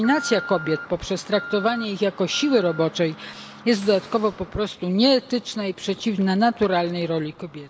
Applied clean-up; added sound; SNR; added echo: none; Alarm; 16 dB; none.